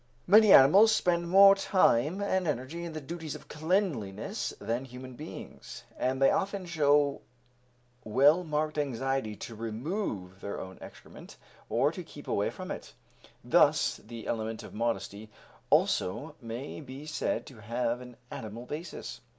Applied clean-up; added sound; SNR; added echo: none; none; none; none.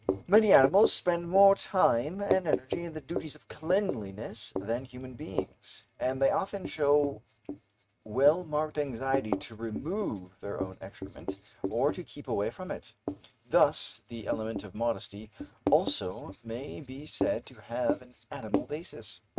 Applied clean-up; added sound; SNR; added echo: neural mask model RNNoise.